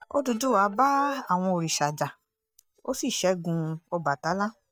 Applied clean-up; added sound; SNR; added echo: neural mask model DeepFilterNet 3.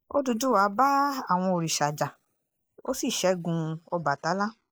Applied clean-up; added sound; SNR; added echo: neural mask model Resemble Enhance denoiser.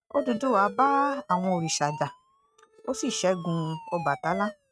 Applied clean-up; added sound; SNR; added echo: neural mask model RNNoise.